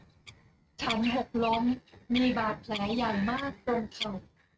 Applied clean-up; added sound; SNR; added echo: neural mask model RNNoise.